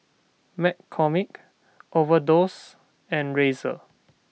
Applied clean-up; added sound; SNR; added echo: none; none; none; none.